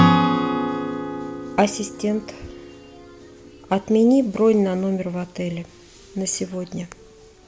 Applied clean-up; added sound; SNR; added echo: none; Acoustic guitar / Strum; 3 dB; none.